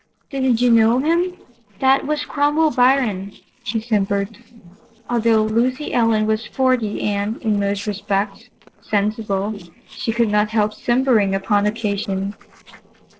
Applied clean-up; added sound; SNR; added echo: neural separator model SepFormer DNS4.